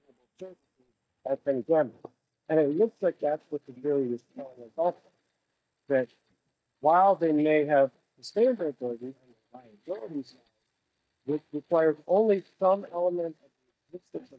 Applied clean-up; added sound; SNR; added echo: neural mask model DeepFilterNet 3.